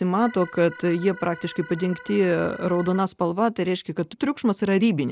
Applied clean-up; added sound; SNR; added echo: none; Organ; 18 dB; none.